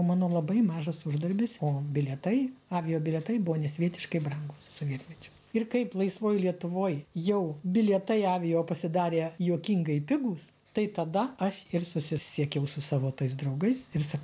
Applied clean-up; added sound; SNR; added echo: none; none; none; none.